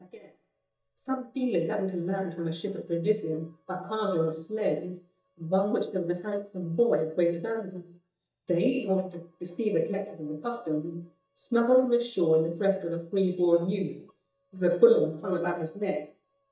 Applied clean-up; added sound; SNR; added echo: neural mask model DeepFilterNet 3.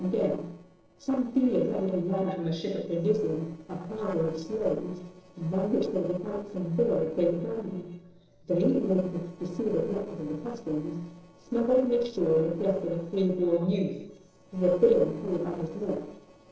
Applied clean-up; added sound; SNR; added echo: neural separator model SepFormer DNS4.